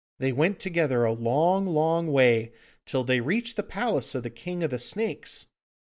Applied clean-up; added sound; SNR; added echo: none; none; none; none.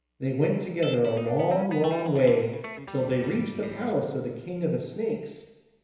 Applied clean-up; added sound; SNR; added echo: none; Guitar; 17 dB; reverberation time 1.0 s.